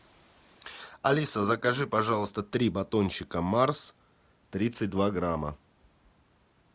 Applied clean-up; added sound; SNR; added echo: none; none; none; none.